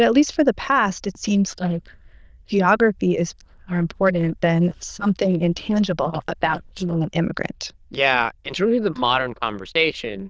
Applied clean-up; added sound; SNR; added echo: neural diffusion model UNIVERSE++.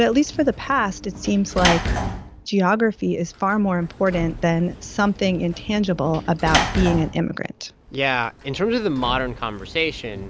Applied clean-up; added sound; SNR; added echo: none; Sliding door / Slam; 8 dB; none.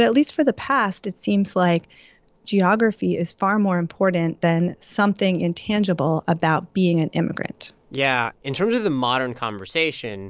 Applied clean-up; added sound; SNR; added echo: none; none; none; none.